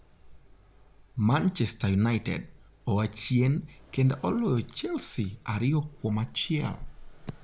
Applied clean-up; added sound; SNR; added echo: none; Accelerating, revving, vroom; 19 dB; none.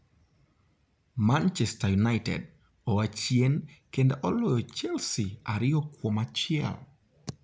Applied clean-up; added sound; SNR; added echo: none; none; none; none.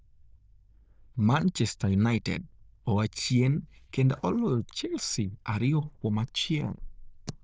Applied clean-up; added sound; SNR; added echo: neural diffusion model UNIVERSE++.